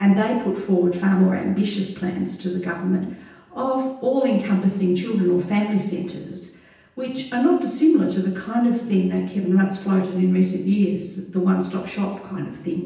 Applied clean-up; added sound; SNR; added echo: none; none; none; reverberation time 0.9 s.